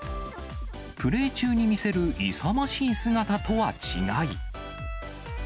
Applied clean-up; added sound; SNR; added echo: none; none; none; none.